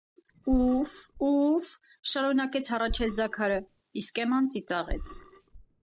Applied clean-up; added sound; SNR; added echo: none; Burping, eructation; 10 dB; none.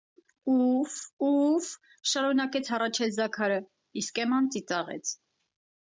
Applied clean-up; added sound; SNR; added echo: none; none; none; none.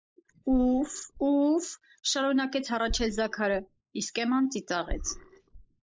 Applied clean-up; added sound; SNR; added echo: neural mask model Resemble Enhance denoiser.